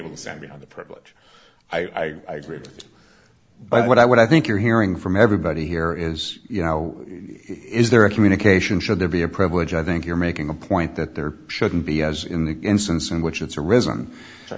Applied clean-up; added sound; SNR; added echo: none; none; none; none.